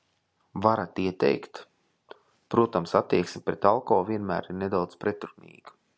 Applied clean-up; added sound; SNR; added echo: none; none; none; none.